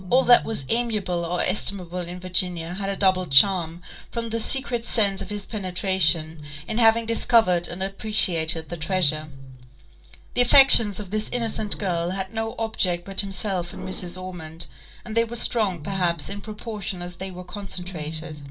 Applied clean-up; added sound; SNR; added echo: none; Wild animals; 16 dB; reverberation time 0.2 s.